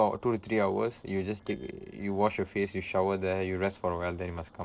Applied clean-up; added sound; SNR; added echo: neural separator model SepFormer DNS4.